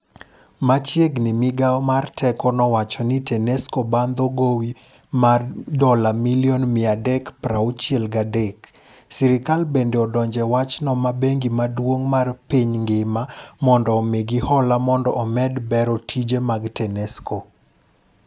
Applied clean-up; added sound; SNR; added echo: none; none; none; none.